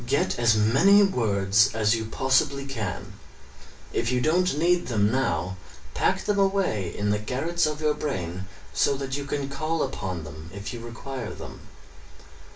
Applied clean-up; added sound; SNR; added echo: none; none; none; reverberation time 0.3 s.